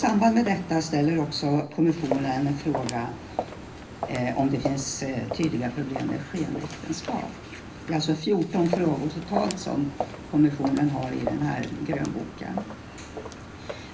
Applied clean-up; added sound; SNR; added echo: none; Walk, footsteps; 10 dB; reverberation time 0.3 s.